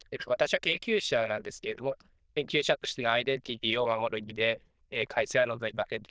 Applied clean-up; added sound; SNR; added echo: neural diffusion model UNIVERSE++.